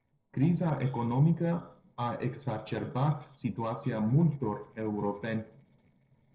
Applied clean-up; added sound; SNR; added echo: neural separator model SepFormer DNS4.